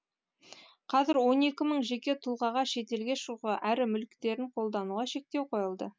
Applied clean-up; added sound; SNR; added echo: none; none; none; none.